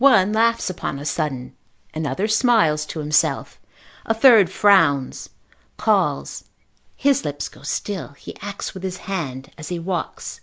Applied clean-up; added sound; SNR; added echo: none; none; none; none.